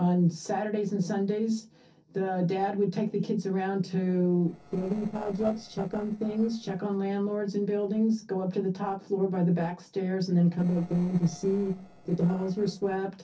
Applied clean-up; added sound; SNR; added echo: neural separator model SepFormer DNS4.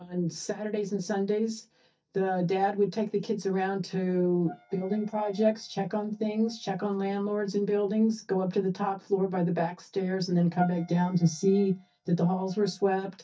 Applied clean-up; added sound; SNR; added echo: neural mask model DeepFilterNet 3.